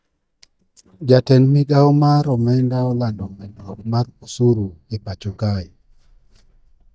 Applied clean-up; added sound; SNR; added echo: neural mask model DeepFilterNet 3.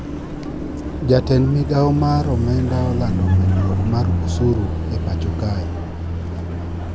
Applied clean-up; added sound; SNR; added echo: none; Car passing by; 0 dB; none.